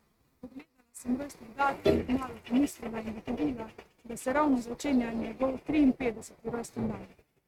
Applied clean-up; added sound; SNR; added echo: neural mask model RNNoise.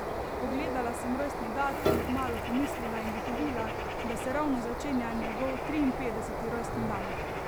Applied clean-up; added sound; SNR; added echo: none; Bird + Piano; -1 dB; none.